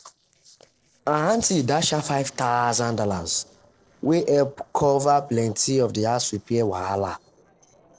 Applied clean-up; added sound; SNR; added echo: neural separator model SepFormer DNS4.